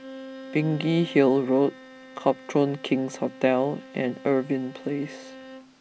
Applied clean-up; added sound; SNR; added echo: none; Bowed string instrument; 17 dB; none.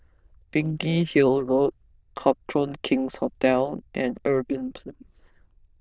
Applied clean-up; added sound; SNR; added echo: neural diffusion model UNIVERSE++.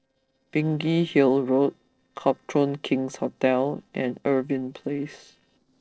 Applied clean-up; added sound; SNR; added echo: neural separator model SepFormer DNS4.